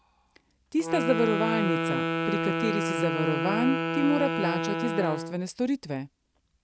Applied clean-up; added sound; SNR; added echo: none; Wind instrument, woodwind instrument; 1 dB; none.